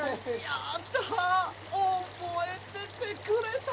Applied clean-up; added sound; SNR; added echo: none; Stream / Frog; 14 dB; none.